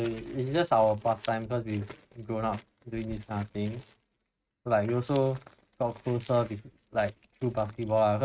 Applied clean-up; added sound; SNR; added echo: neural mask model RNNoise.